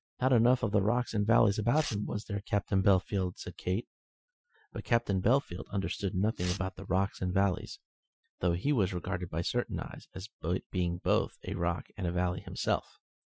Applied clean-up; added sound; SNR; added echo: classical method Wiener filter.